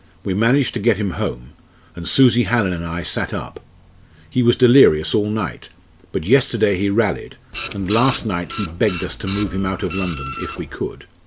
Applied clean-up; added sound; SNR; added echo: none; Printer; 11 dB; none.